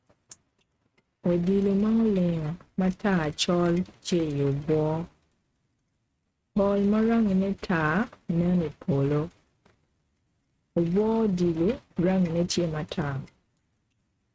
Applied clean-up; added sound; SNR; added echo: neural mask model RNNoise.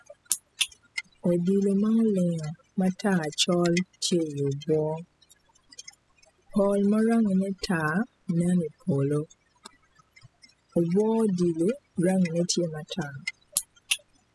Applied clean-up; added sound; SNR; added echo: classical method spectral subtraction.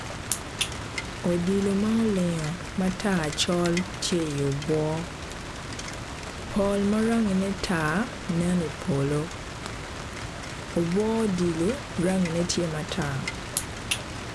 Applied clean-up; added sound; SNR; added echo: none; Rain; 8 dB; none.